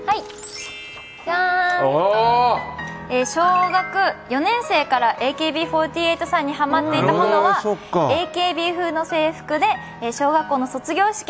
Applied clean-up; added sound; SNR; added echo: none; none; none; none.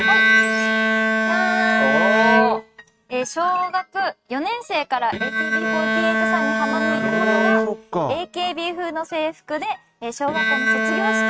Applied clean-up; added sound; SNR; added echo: neural mask model RNNoise.